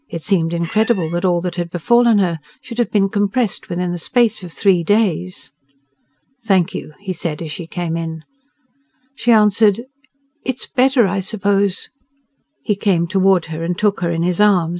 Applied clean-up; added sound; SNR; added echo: none; Squeak; 16 dB; none.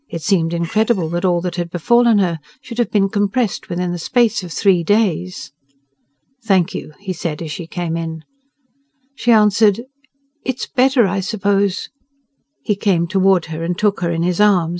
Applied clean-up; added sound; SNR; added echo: neural separator model SepFormer DNS4.